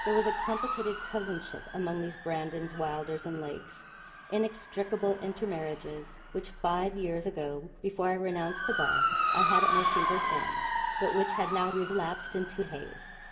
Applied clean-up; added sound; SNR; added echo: none; Motor vehicle (road) / Siren; 1 dB; reverberation time 2.0 s.